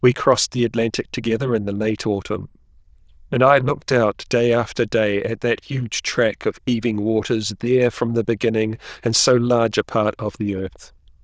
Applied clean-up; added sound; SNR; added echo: neural diffusion model UNIVERSE++.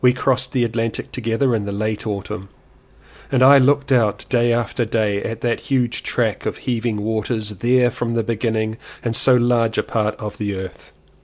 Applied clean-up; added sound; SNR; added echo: none; none; none; none.